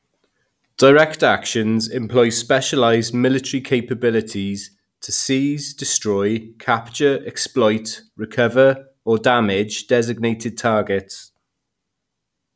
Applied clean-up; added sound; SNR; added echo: none; none; none; none.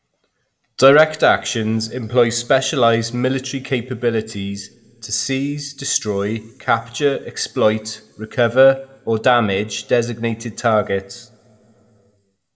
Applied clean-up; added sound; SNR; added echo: none; none; none; reverberation time 1.1 s.